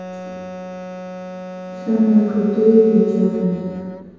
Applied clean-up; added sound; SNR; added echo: none; Wind instrument, woodwind instrument; 13 dB; reverberation time 2.2 s.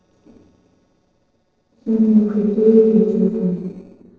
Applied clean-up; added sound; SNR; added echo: neural separator model SepFormer DNS4.